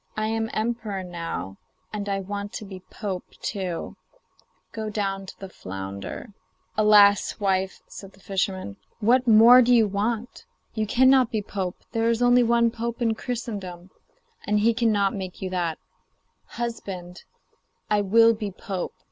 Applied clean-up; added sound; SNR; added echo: none; none; none; none.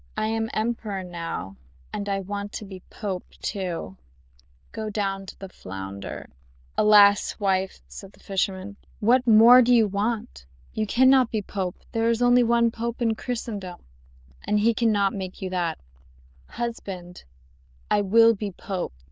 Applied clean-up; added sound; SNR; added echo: neural diffusion model UNIVERSE++.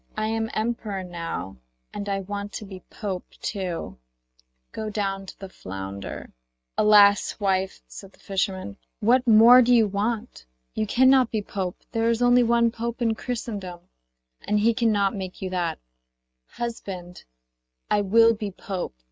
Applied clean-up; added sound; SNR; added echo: neural mask model RNNoise.